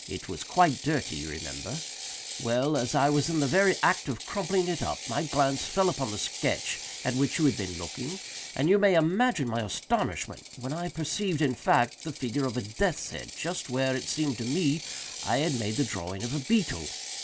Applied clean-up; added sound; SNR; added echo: none; Ratchet, pawl; 12 dB; none.